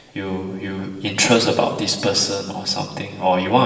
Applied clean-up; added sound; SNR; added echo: none; none; none; reverberation time 1.2 s.